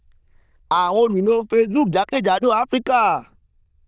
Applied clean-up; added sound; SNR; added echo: neural diffusion model UNIVERSE++.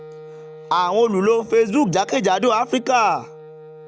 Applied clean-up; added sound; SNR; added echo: none; Wind instrument, woodwind instrument; 19 dB; none.